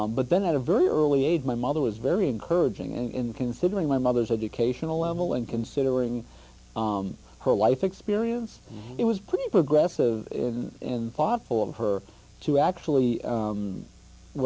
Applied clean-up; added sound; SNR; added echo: none; none; none; none.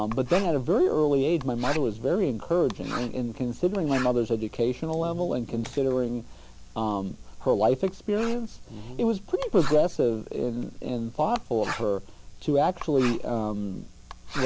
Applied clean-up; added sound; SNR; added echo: none; Writing; 10 dB; none.